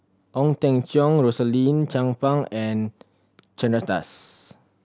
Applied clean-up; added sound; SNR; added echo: none; none; none; none.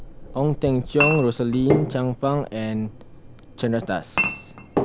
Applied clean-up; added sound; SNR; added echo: none; Chink, clink; 4 dB; none.